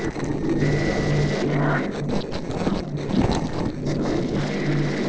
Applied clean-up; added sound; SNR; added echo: neural separator model SepFormer DNS4.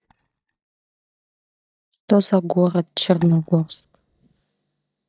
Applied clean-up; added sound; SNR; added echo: neural mask model DeepFilterNet 3.